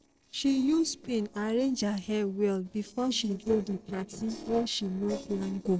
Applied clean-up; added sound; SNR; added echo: neural separator model SepFormer DNS4.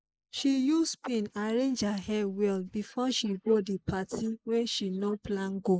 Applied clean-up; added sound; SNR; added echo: neural mask model Resemble Enhance denoiser.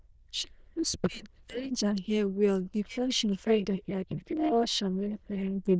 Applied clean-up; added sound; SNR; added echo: neural diffusion model UNIVERSE++.